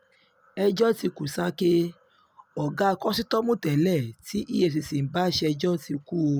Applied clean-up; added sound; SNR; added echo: none; none; none; none.